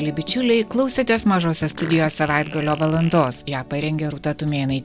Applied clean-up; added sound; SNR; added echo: none; Fart; 19 dB; none.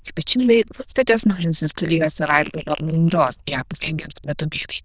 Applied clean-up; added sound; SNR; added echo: neural diffusion model UNIVERSE++.